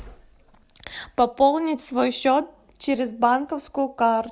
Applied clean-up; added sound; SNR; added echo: none; none; none; none.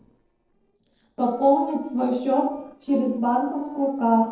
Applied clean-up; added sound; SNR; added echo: neural separator model SepFormer DNS4.